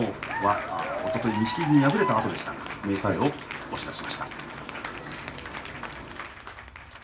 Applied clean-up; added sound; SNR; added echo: none; Applause / Cheering; 6 dB; reverberation time 0.2 s.